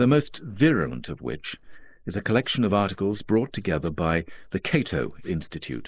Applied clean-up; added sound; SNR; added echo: neural mask model Resemble Enhance denoiser.